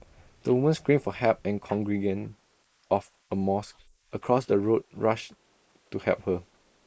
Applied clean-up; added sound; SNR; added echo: neural mask model Resemble Enhance denoiser.